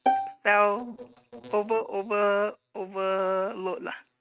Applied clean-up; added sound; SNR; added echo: neural mask model RNNoise.